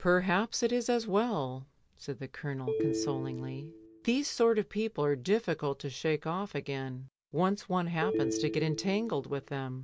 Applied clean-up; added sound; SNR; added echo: none; Telephone; 5 dB; none.